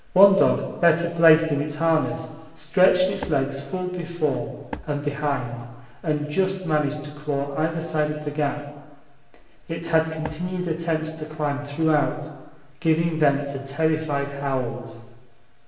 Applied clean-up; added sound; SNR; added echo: none; Walk, footsteps; 16 dB; reverberation time 1.2 s.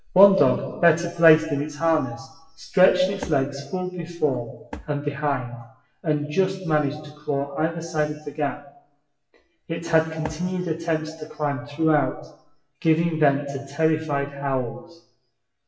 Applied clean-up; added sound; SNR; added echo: classical method WPE with log-MMSE.